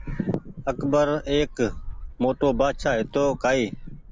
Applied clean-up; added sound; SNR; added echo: none; Gull, seagull; 12 dB; none.